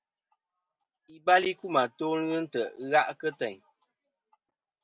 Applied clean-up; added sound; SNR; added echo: none; none; none; none.